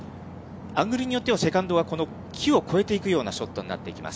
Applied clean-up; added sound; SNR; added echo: none; none; none; none.